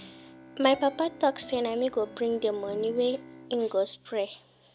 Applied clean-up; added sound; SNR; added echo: none; Guitar + Bowed string instrument; 18 dB; none.